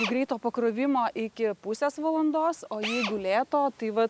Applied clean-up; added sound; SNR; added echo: none; Drill; 13 dB; none.